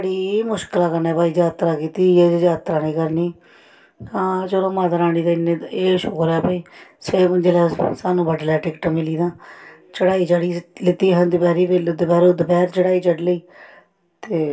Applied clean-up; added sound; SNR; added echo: none; none; none; reverberation time 0.2 s.